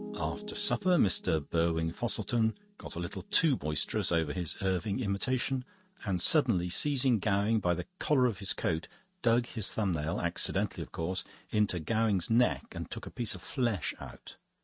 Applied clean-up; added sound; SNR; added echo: neural mask model RNNoise.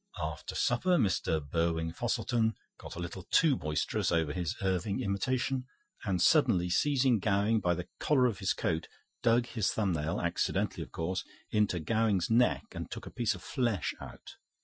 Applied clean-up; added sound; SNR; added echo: classical method Wiener filter.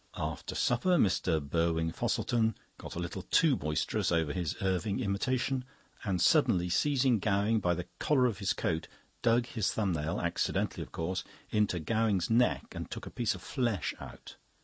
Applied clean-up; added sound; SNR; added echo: none; none; none; none.